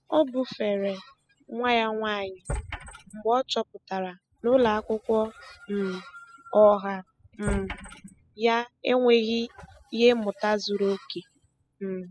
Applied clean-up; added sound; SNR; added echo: classical method spectral subtraction.